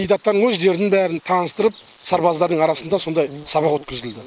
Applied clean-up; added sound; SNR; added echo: neural mask model Resemble Enhance denoiser.